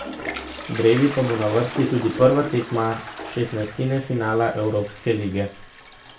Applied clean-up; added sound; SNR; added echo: none; Toilet flush; 12 dB; reverberation time 0.3 s.